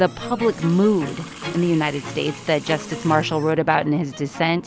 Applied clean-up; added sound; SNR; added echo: none; Water tap, faucet; 19 dB; none.